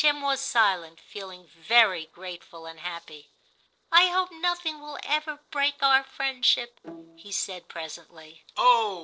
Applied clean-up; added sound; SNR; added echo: neural separator model SepFormer DNS4.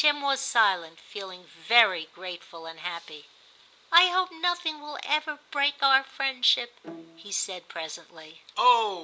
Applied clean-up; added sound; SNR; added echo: none; Bowed string instrument; 20 dB; none.